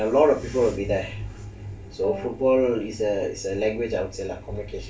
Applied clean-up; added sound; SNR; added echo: none; Wind instrument, woodwind instrument; 10 dB; reverberation time 0.3 s.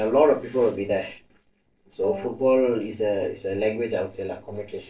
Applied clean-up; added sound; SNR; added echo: neural separator model SepFormer DNS4.